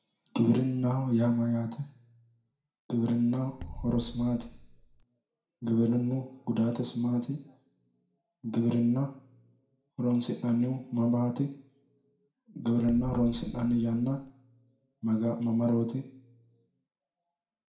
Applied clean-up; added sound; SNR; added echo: none; Bass drum; 13 dB; reverberation time 0.4 s.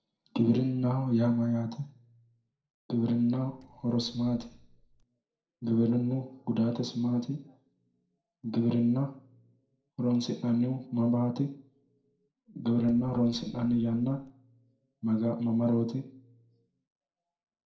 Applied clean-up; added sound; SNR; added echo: neural separator model SepFormer DNS4.